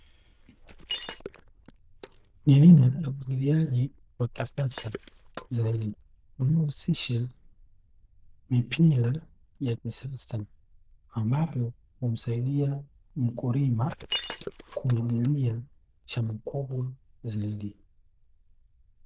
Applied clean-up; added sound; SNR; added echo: neural diffusion model UNIVERSE++.